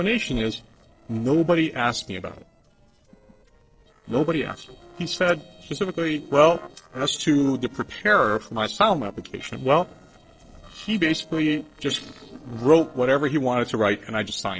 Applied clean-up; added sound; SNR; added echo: neural separator model SepFormer DNS4.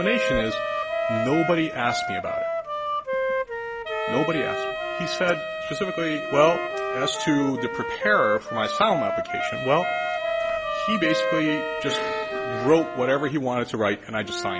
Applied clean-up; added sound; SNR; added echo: none; Wind instrument, woodwind instrument + Wind instrument, woodwind instrument; 2 dB; none.